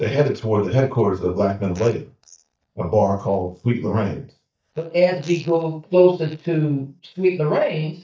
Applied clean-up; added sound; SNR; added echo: neural mask model DeepFilterNet 3.